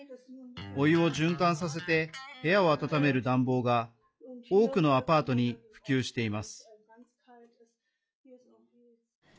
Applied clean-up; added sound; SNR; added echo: classical method log-MMSE.